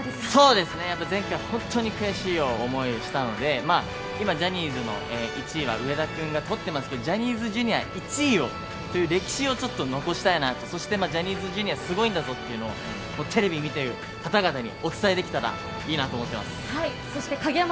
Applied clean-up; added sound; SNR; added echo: none; none; none; none.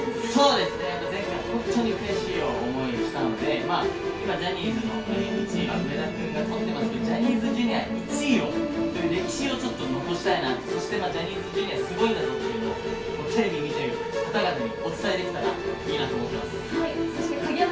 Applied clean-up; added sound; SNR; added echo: none; Musical instrument; 1 dB; reverberation time 0.2 s.